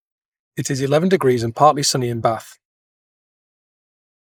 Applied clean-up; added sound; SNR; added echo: neural mask model Resemble Enhance denoiser.